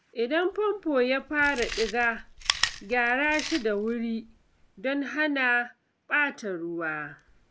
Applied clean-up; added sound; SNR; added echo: none; Chewing, mastication; 11 dB; none.